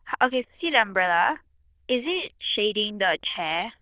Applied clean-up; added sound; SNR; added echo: neural diffusion model UNIVERSE++.